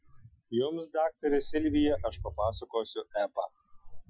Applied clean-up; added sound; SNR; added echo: classical method Wiener filter.